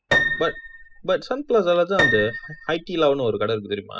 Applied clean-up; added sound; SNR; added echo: classical method spectral subtraction.